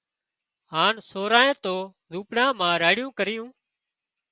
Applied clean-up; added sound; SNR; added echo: none; none; none; none.